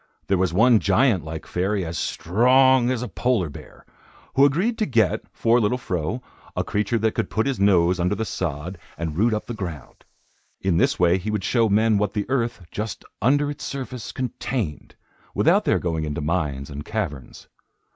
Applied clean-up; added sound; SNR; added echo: neural mask model Resemble Enhance denoiser.